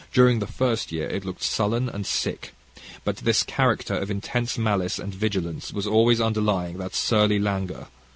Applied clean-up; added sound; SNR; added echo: none; none; none; none.